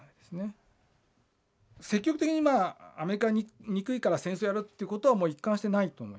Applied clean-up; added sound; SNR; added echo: none; none; none; none.